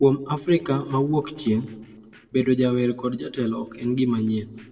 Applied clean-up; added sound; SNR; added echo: neural separator model SepFormer DNS4.